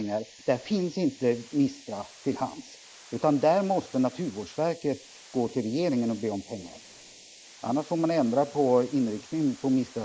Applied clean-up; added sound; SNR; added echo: neural mask model Resemble Enhance denoiser.